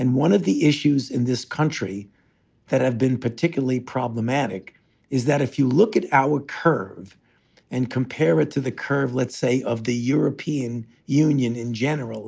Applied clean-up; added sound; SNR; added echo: none; none; none; none.